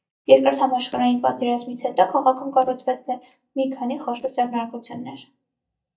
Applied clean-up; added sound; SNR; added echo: neural mask model DeepFilterNet 3.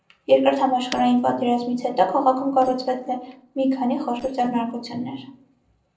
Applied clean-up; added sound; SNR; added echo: neural separator model SepFormer DNS4.